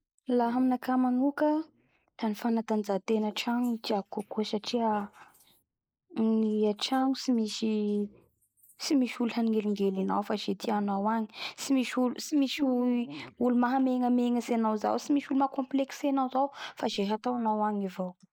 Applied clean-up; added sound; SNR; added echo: neural mask model Resemble Enhance denoiser.